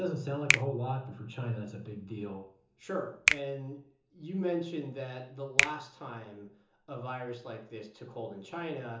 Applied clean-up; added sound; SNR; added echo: none; Finger snapping; -2 dB; reverberation time 0.6 s.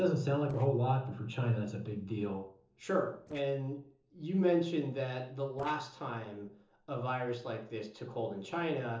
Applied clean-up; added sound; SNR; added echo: neural separator model SepFormer DNS4.